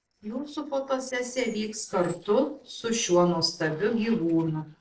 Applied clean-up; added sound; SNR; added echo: neural separator model SepFormer DNS4.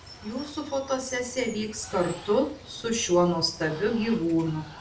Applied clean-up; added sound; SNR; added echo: none; Water; 17 dB; reverberation time 0.4 s.